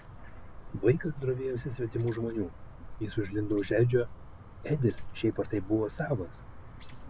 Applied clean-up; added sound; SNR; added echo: none; Chirp, tweet; 11 dB; none.